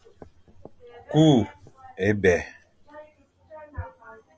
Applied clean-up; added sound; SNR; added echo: none; none; none; none.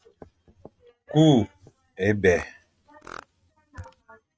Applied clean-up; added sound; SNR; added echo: neural mask model RNNoise.